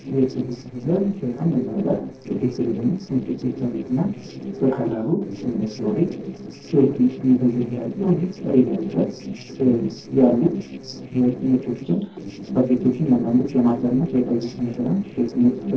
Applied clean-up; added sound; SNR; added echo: neural separator model SepFormer DNS4.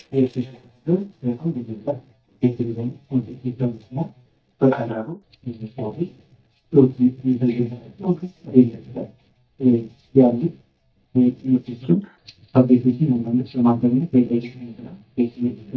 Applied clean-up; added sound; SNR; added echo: neural mask model DeepFilterNet 3.